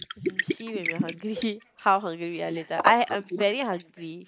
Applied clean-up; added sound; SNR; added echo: neural mask model Resemble Enhance denoiser.